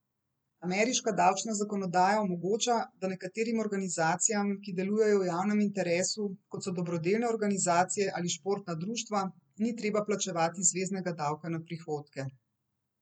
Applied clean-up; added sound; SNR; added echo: none; none; none; none.